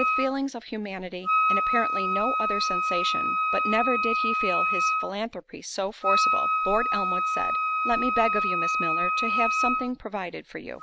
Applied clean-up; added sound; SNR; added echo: none; Wind instrument, woodwind instrument; -4 dB; none.